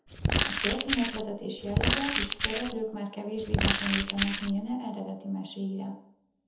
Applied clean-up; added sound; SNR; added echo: none; Crumpling, crinkling; -5 dB; reverberation time 0.7 s.